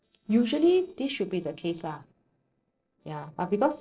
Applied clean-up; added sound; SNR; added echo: neural separator model SepFormer DNS4.